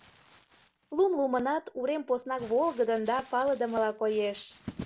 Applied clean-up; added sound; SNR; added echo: none; Crumpling, crinkling; 20 dB; none.